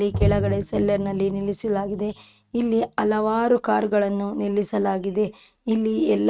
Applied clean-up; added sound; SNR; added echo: neural mask model RNNoise.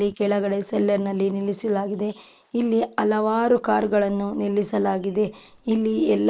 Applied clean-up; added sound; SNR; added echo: neural mask model Resemble Enhance denoiser.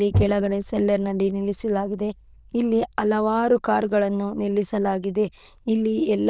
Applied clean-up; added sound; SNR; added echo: neural diffusion model UNIVERSE++.